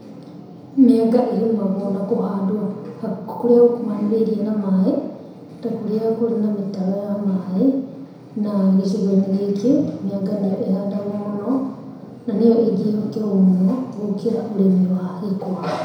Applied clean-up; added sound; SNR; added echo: none; none; none; reverberation time 1.0 s.